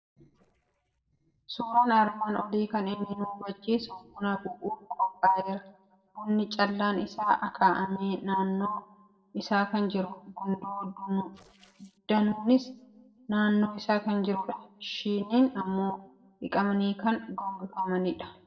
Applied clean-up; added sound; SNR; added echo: neural separator model SepFormer DNS4.